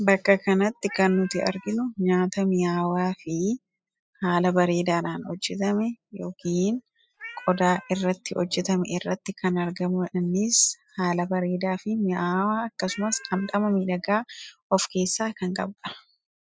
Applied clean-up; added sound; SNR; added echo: classical method spectral subtraction.